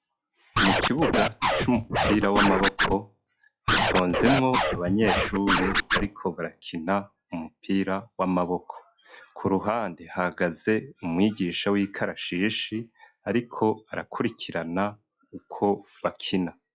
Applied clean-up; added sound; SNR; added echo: classical method log-MMSE.